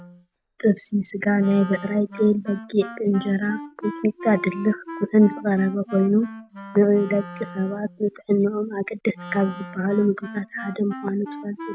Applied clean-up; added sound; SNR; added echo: none; Wind instrument, woodwind instrument; 15 dB; none.